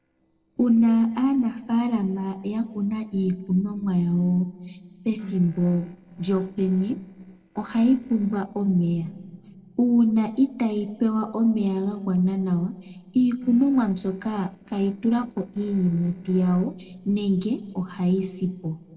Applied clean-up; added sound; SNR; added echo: neural separator model SepFormer DNS4.